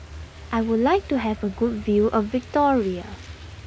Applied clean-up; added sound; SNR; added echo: none; Truck; 15 dB; none.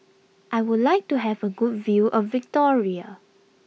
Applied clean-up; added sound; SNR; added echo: none; none; none; none.